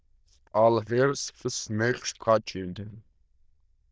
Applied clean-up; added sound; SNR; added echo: neural diffusion model UNIVERSE++.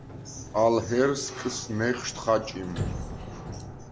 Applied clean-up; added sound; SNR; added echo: none; Sliding door; 9 dB; none.